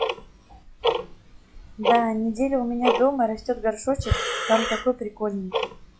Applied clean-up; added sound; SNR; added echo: classical method log-MMSE.